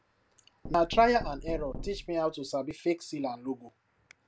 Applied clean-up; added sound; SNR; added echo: none; Knock; 10 dB; none.